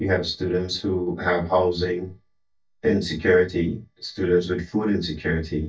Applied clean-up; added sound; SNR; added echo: neural mask model DeepFilterNet 3.